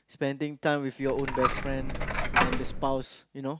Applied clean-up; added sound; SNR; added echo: none; Coin (dropping); -3 dB; none.